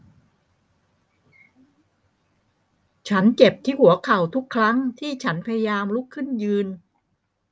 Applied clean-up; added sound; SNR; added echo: none; none; none; none.